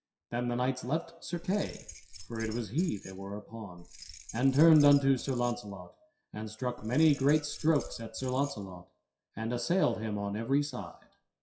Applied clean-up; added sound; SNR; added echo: classical method WPE with log-MMSE.